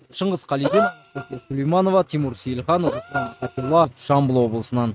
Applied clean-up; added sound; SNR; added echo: neural mask model RNNoise.